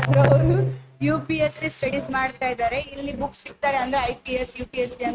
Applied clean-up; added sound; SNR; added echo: neural mask model RNNoise.